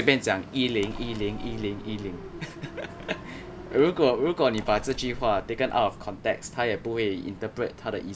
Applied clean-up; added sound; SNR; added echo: none; Bird; 15 dB; none.